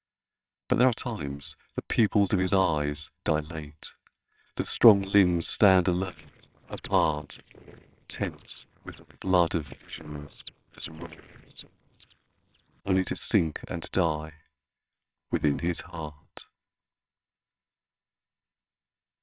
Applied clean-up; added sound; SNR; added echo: neural separator model SepFormer WHAMR!.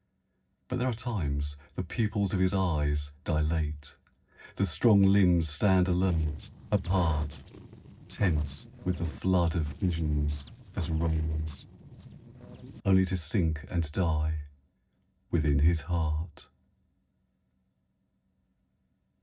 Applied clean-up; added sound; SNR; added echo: neural separator model SepFormer DNS4.